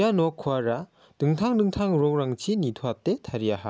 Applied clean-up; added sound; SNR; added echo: none; none; none; none.